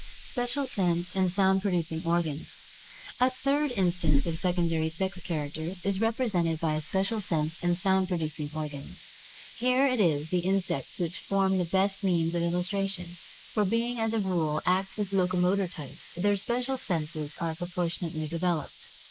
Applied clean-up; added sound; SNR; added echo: neural mask model Resemble Enhance denoiser.